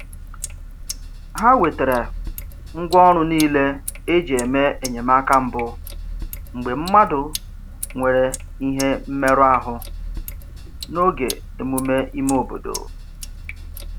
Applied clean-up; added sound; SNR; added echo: none; Sink (filling or washing); 11 dB; none.